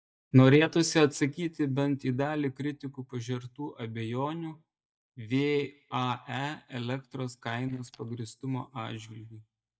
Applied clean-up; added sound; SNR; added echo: neural mask model DeepFilterNet 3.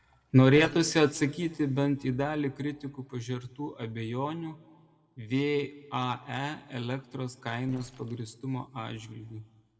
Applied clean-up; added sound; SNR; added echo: neural separator model SepFormer DNS4.